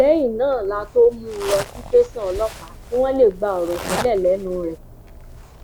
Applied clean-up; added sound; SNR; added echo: none; Zipper (clothing); 13 dB; none.